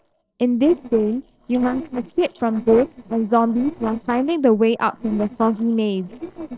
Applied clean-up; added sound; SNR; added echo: neural separator model SepFormer DNS4.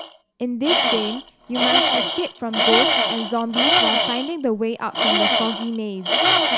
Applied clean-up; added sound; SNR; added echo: none; Tools; -5 dB; none.